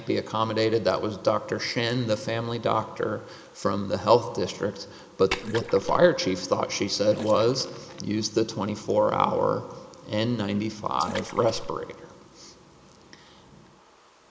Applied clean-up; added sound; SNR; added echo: neural mask model Resemble Enhance denoiser.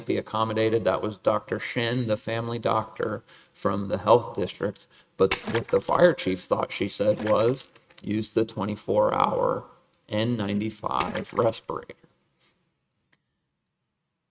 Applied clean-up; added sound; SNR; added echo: neural mask model RNNoise.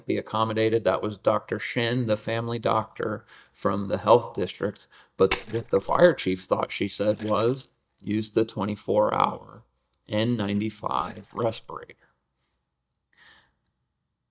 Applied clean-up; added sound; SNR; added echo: neural mask model DeepFilterNet 3.